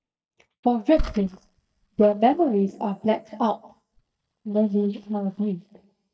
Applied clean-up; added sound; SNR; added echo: neural mask model DeepFilterNet 3.